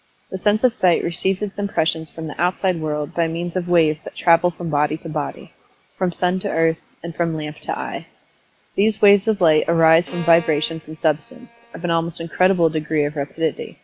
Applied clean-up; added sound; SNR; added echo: none; Bowed string instrument; 19 dB; none.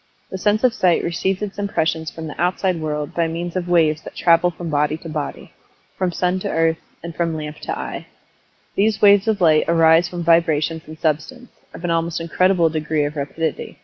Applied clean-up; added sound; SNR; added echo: none; none; none; none.